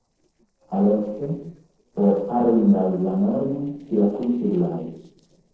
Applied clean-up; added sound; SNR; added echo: neural separator model SepFormer DNS4.